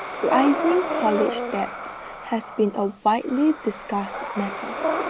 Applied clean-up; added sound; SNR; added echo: none; Breathing; 4 dB; none.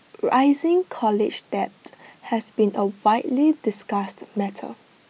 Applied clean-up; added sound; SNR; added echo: none; none; none; none.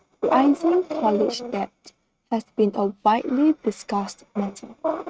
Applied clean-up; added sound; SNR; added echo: neural mask model RNNoise.